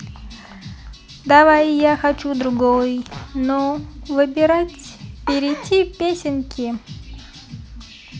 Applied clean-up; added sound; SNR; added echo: none; none; none; none.